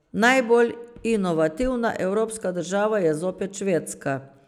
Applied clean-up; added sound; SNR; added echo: none; none; none; none.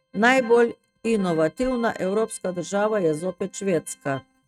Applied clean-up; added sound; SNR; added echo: neural mask model RNNoise.